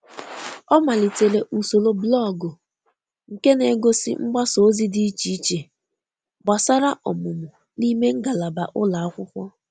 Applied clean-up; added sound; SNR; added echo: none; none; none; none.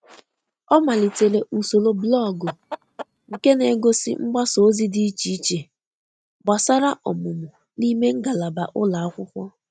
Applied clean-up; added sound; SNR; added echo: neural mask model RNNoise.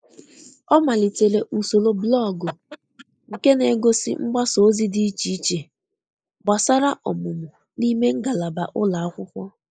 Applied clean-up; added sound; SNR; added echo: neural mask model Resemble Enhance denoiser.